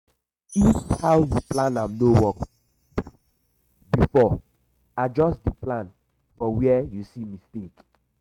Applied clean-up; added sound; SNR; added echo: neural mask model RNNoise.